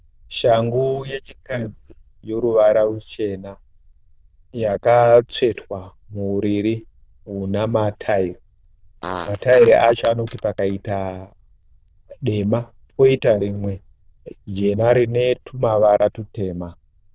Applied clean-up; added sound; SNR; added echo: neural diffusion model UNIVERSE++.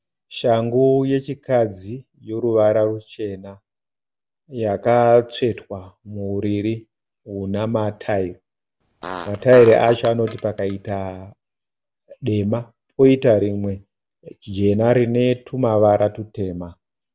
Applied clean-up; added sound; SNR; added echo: none; Fart; 14 dB; none.